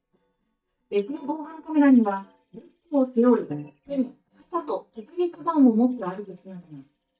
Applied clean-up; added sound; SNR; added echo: neural mask model DeepFilterNet 3.